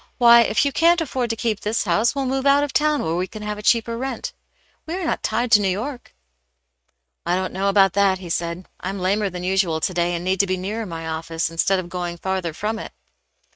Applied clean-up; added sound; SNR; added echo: neural mask model RNNoise.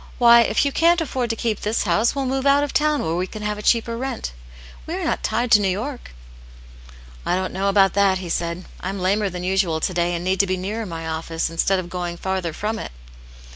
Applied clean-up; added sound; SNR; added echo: none; Hammer; 15 dB; none.